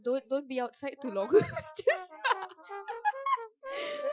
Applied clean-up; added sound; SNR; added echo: classical method Wiener filter.